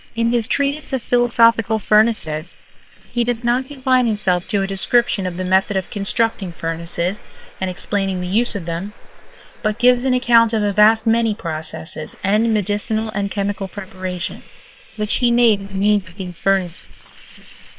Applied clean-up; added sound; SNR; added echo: neural separator model SepFormer WHAM!.